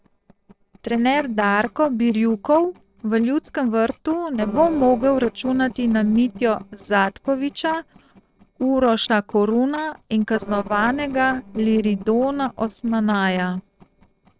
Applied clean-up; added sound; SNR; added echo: neural separator model SepFormer DNS4.